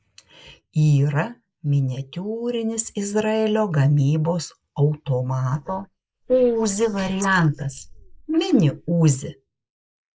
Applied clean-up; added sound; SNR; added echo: neural mask model Resemble Enhance denoiser.